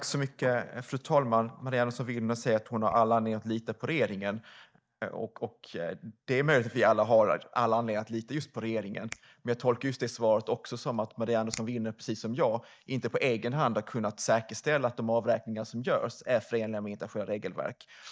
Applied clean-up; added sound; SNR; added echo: neural mask model DeepFilterNet 3.